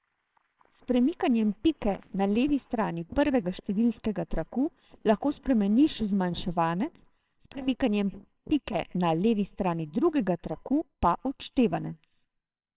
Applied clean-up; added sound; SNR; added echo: neural separator model SepFormer WHAMR!.